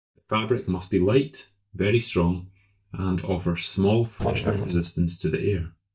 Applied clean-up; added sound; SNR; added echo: neural mask model DeepFilterNet 3.